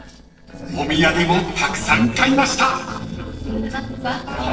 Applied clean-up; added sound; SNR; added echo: neural separator model SepFormer DNS4.